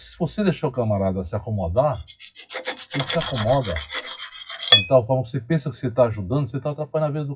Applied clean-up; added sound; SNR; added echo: classical method WPE with log-MMSE.